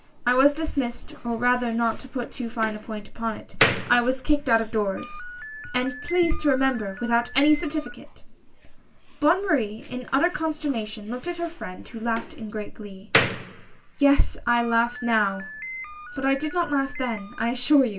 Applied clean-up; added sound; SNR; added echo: none; Slam; 10 dB; reverberation time 0.2 s.